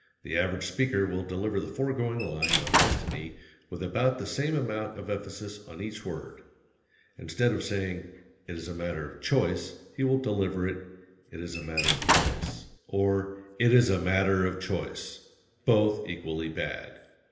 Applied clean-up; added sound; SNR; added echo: none; Squeak / Slam / Wood; -3 dB; reverberation time 1.4 s.